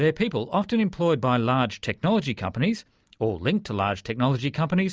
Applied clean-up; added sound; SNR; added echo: none; none; none; none.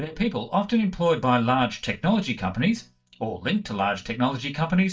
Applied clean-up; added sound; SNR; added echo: neural mask model DeepFilterNet 3.